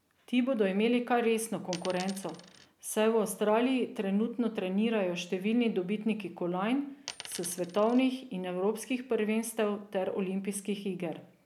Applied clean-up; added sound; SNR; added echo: none; Coin (dropping); 16 dB; none.